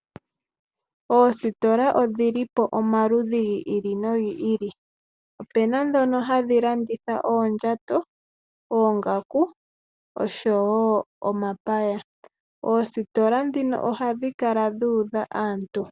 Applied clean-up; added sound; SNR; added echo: none; none; none; none.